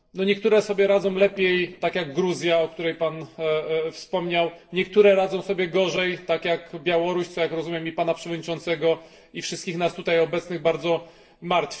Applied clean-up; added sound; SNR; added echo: neural separator model SepFormer DNS4.